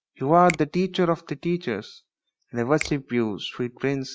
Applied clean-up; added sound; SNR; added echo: neural mask model RNNoise.